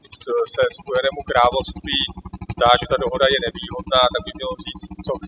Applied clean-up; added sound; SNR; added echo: classical method spectral subtraction.